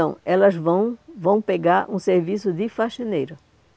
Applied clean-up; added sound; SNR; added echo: none; none; none; none.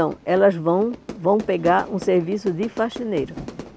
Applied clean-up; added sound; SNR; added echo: none; Fire / Fireworks; 16 dB; none.